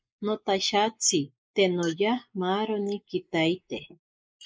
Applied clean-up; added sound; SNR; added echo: neural mask model Resemble Enhance denoiser.